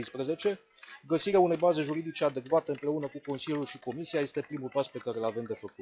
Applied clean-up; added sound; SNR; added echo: classical method log-MMSE.